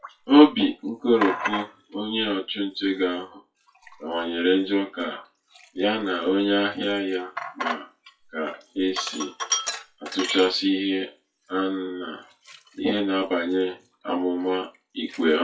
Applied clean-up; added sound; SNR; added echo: classical method WPE with log-MMSE.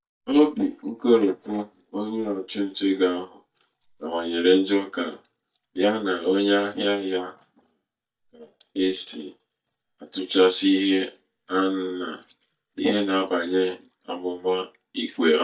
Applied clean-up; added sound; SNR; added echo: neural mask model DeepFilterNet 3.